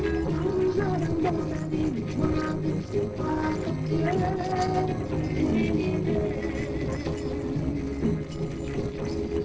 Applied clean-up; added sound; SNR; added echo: neural separator model SepFormer DNS4.